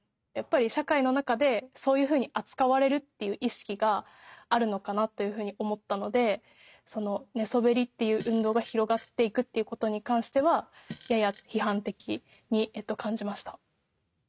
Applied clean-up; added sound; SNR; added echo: neural mask model RNNoise.